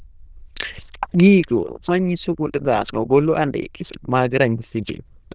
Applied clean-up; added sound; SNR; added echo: neural diffusion model UNIVERSE++.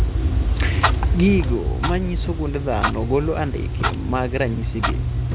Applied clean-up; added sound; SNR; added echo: none; Clock; -3 dB; none.